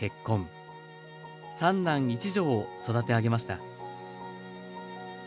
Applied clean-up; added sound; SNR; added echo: none; none; none; none.